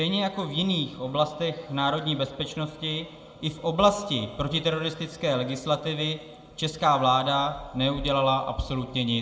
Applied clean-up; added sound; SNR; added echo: none; none; none; reverberation time 0.9 s.